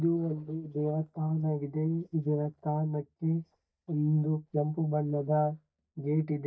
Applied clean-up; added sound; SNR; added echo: neural mask model DeepFilterNet 3.